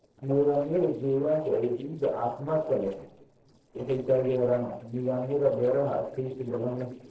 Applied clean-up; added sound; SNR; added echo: neural separator model SepFormer DNS4.